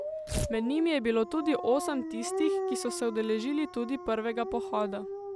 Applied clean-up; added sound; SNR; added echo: none; Tearing + Dog; 5 dB; none.